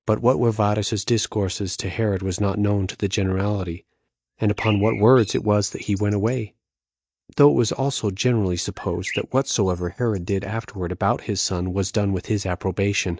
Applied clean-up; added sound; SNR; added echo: neural mask model DeepFilterNet 3.